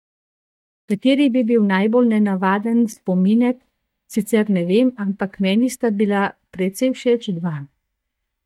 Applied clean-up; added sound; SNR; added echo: neural mask model DeepFilterNet 3.